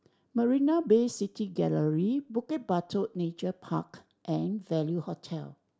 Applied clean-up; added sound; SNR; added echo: none; none; none; none.